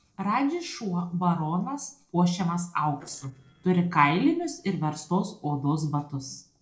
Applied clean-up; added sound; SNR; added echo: neural separator model SepFormer DNS4.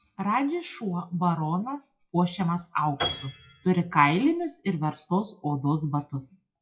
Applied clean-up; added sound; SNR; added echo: classical method WPE with log-MMSE.